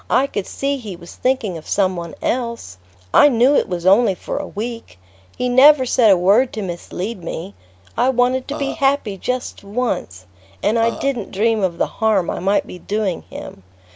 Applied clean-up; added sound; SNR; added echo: none; Burping, eructation; 12 dB; none.